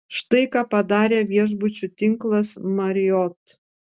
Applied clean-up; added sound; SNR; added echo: none; none; none; none.